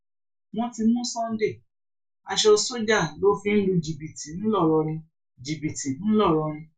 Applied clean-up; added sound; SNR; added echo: none; none; none; reverberation time 0.2 s.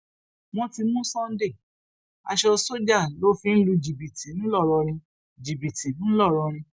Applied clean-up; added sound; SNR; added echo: none; none; none; none.